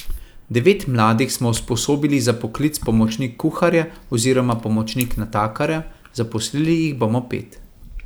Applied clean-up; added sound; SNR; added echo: neural mask model Resemble Enhance denoiser.